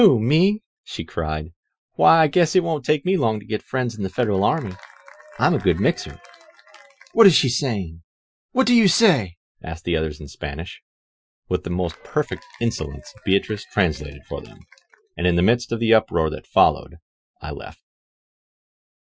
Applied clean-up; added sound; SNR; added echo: classical method Wiener filter.